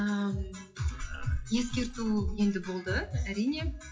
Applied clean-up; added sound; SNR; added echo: classical method WPE with log-MMSE.